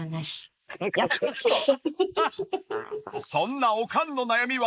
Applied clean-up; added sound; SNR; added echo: neural mask model Resemble Enhance denoiser.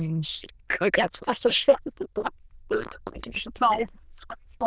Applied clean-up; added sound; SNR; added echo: neural diffusion model UNIVERSE++.